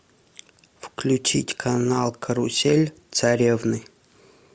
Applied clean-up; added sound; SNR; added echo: none; none; none; none.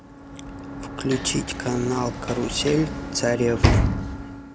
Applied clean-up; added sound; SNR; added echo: none; Sliding door / Slam; 1 dB; none.